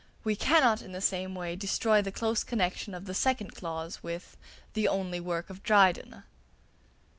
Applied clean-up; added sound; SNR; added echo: none; none; none; none.